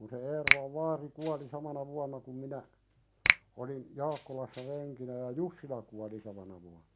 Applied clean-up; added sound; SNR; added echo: none; Rattle (instrument) + Finger snapping; -4 dB; none.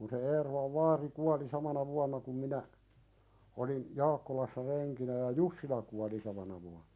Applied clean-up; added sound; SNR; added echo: none; none; none; none.